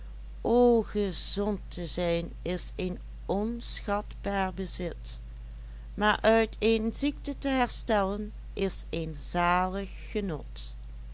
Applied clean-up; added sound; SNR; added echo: none; none; none; none.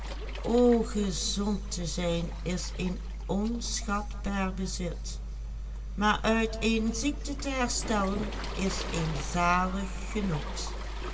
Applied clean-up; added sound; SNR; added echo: none; Waves, surf; 15 dB; reverberation time 2.0 s.